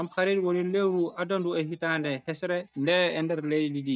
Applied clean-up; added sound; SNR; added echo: neural mask model DeepFilterNet 3.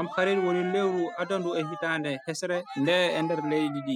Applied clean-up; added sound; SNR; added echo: classical method spectral subtraction.